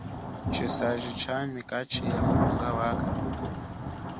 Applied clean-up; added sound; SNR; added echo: none; Thunder / Rain; -3 dB; none.